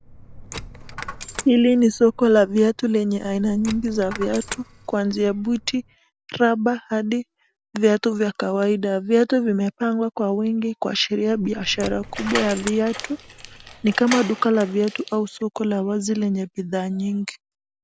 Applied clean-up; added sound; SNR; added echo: none; Coin (dropping) + Door; 13 dB; none.